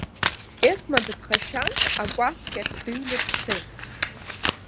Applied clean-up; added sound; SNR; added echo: none; Domestic sounds, home sounds; -2 dB; none.